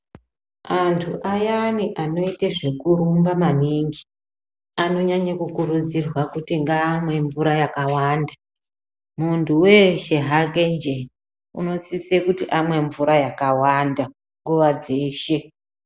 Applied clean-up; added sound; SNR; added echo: none; none; none; none.